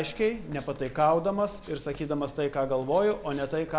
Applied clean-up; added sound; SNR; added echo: none; Run; 20 dB; none.